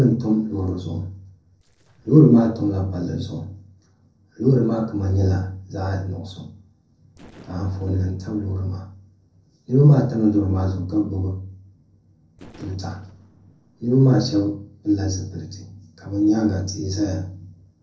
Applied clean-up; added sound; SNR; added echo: neural separator model SepFormer DNS4.